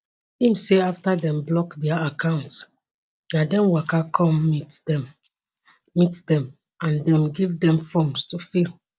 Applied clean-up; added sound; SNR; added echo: neural mask model DeepFilterNet 3.